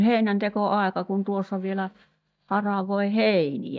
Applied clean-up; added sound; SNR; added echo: neural mask model DeepFilterNet 3.